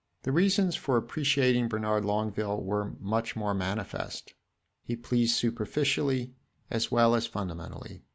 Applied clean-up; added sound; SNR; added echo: none; none; none; none.